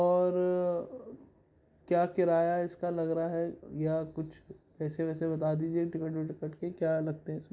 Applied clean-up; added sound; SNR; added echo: none; none; none; none.